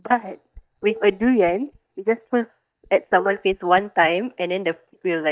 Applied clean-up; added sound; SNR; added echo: neural mask model DeepFilterNet 3.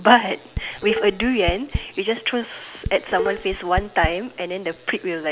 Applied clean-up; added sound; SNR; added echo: none; Dishes, pots, and pans; 7 dB; none.